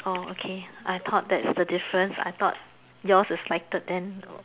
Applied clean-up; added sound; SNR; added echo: none; none; none; none.